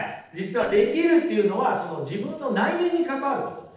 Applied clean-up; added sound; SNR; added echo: neural separator model SepFormer DNS4.